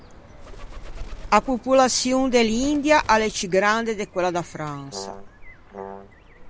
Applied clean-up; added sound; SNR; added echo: none; Brass instrument + Bird; 15 dB; none.